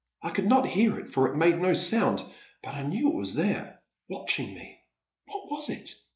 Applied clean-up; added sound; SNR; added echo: neural mask model Resemble Enhance denoiser.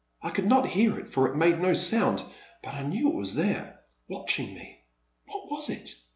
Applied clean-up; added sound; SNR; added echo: none; none; none; none.